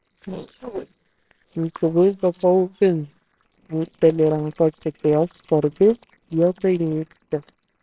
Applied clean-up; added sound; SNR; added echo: neural separator model SepFormer WHAMR!.